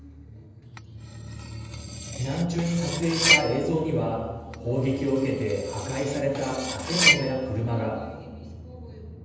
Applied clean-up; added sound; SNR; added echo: none; Cutlery, silverware; 1 dB; reverberation time 1.1 s.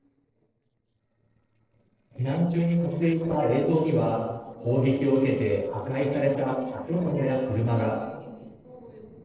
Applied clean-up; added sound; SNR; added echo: neural separator model SepFormer DNS4.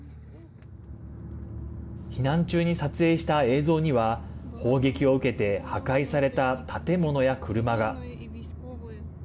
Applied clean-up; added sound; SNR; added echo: none; none; none; none.